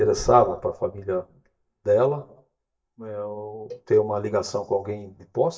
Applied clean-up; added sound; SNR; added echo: neural mask model DeepFilterNet 3.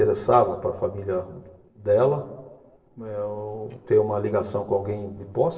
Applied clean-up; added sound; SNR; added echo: neural separator model SepFormer DNS4.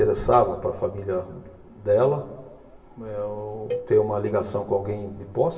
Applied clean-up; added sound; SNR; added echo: none; Cowbell; 13 dB; reverberation time 1.2 s.